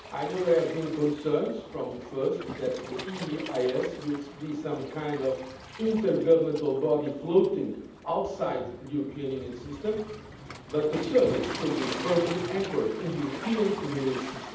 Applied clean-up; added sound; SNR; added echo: none; Waves, surf; 12 dB; reverberation time 0.8 s.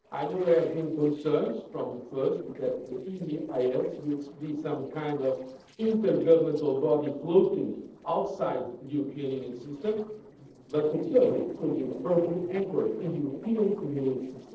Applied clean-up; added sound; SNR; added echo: neural separator model SepFormer DNS4.